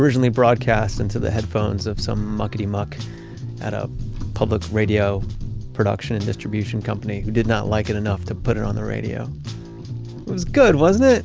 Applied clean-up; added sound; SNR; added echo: none; none; none; none.